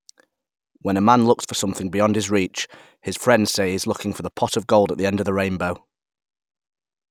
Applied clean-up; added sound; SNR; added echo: none; none; none; none.